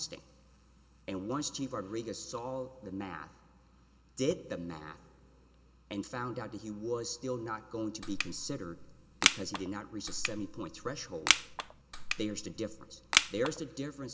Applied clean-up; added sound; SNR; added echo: none; Crushing; -5 dB; reverberation time 0.6 s.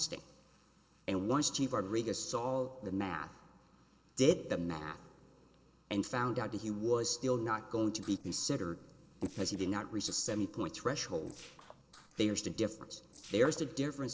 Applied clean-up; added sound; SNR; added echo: neural separator model SepFormer DNS4.